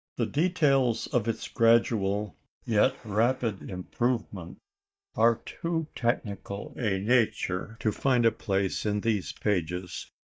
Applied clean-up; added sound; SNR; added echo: neural mask model DeepFilterNet 3.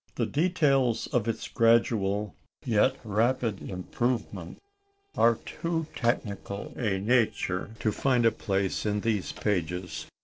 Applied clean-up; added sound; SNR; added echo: neural separator model SepFormer DNS4.